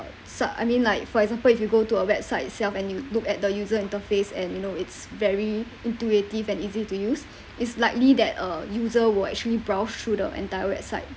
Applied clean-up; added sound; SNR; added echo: none; none; none; none.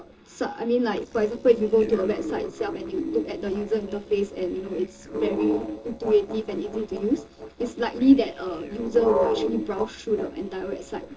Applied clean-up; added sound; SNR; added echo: neural separator model SepFormer DNS4.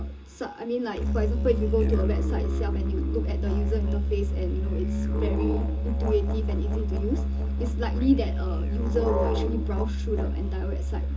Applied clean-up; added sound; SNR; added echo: none; Musical instrument; -5 dB; reverberation time 0.2 s.